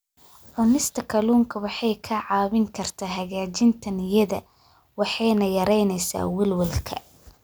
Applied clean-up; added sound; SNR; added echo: none; none; none; none.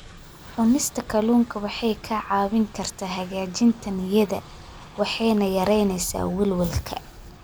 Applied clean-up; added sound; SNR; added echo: none; Train; 19 dB; none.